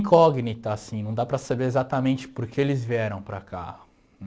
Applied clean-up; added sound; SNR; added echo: none; none; none; none.